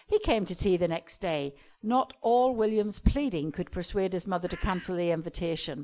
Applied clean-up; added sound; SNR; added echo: none; Bird; 17 dB; none.